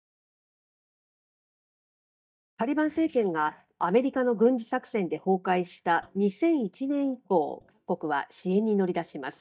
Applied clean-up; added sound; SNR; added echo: neural mask model DeepFilterNet 3.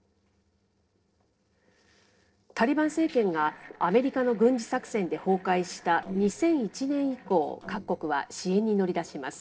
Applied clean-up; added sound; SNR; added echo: neural separator model SepFormer DNS4.